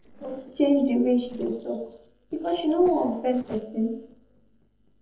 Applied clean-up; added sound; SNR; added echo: neural separator model SepFormer DNS4.